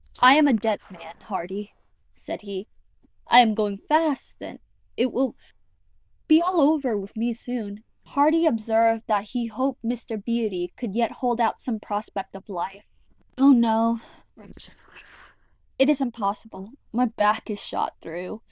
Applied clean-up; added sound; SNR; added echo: neural diffusion model UNIVERSE++.